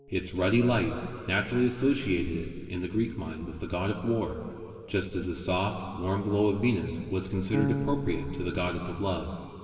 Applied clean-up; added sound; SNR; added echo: none; Bass guitar; 12 dB; reverberation time 2.5 s.